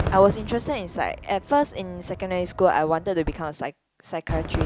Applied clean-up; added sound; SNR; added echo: none; Fireworks; 9 dB; none.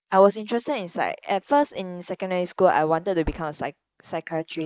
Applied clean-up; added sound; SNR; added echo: neural mask model Resemble Enhance denoiser.